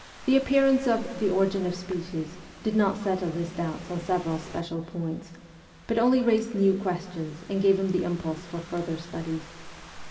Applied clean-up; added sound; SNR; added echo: none; Rain / Thunderstorm; 18 dB; reverberation time 2.1 s.